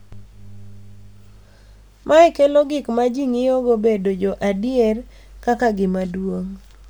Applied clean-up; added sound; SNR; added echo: none; none; none; none.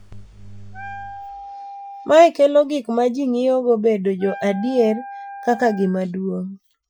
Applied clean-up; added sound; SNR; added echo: classical method Wiener filter.